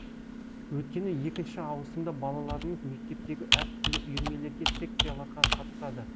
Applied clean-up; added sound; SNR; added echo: none; Computer keyboard; -3 dB; none.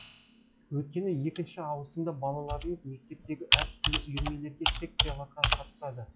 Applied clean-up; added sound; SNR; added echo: classical method log-MMSE.